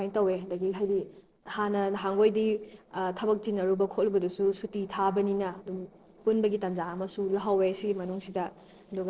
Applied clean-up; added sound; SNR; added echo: neural separator model SepFormer DNS4.